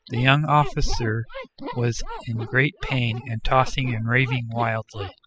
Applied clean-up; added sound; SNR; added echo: classical method spectral subtraction.